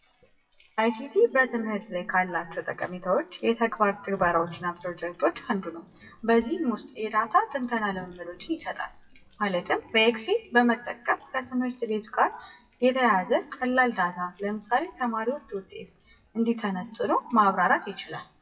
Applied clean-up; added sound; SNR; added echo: classical method WPE with log-MMSE.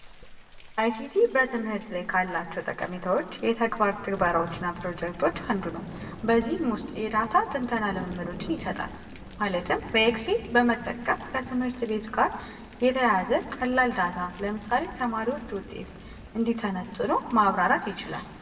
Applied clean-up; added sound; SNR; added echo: none; Thunder / Rain; 15 dB; reverberation time 1.4 s.